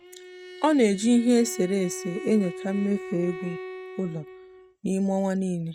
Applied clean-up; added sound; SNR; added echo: neural mask model RNNoise.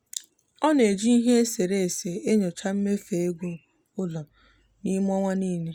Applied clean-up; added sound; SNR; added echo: none; none; none; none.